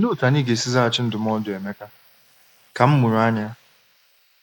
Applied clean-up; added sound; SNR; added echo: neural mask model Resemble Enhance denoiser.